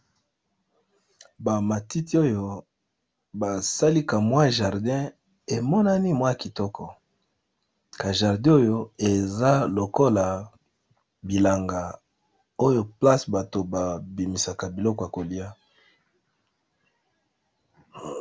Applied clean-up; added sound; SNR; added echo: none; none; none; none.